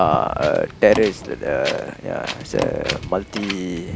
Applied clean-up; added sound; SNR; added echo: none; Wind + Door; 10 dB; none.